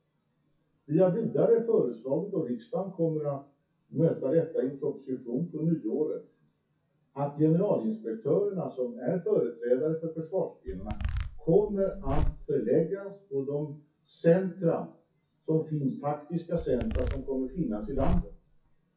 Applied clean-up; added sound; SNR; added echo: classical method WPE with log-MMSE.